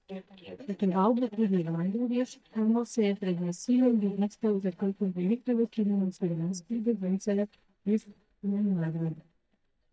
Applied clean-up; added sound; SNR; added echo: neural mask model DeepFilterNet 3.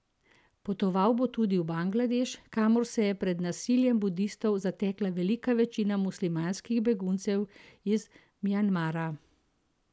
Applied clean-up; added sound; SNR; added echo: none; none; none; none.